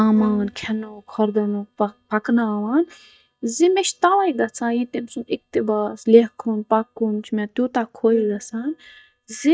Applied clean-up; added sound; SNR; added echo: neural mask model DeepFilterNet 3.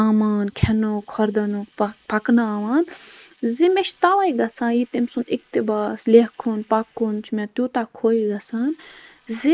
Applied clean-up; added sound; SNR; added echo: neural mask model Resemble Enhance denoiser.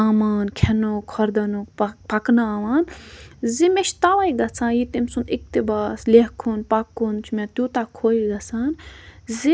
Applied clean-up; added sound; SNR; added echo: none; none; none; none.